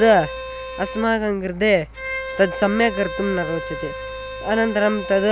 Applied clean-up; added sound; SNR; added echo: none; Bowed string instrument; 10 dB; none.